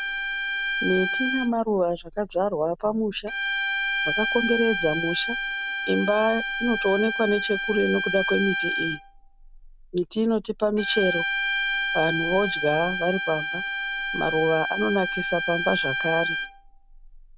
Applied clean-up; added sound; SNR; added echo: none; Bowed string instrument; 2 dB; none.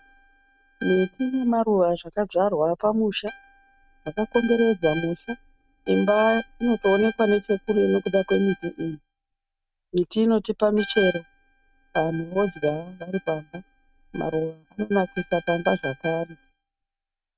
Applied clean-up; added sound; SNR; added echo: neural mask model RNNoise.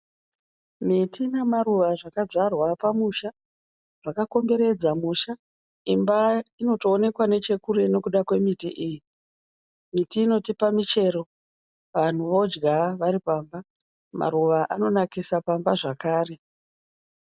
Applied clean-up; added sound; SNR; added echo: none; none; none; none.